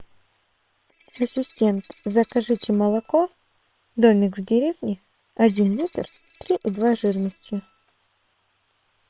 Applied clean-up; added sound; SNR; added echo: neural separator model SepFormer WHAM!.